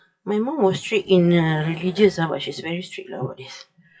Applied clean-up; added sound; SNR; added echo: classical method WPE with log-MMSE.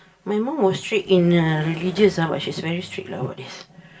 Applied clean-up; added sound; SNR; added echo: none; Engine / Mechanisms; 19 dB; reverberation time 0.2 s.